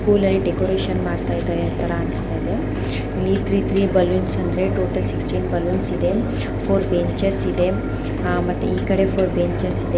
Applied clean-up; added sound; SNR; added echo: none; Mechanisms; 1 dB; none.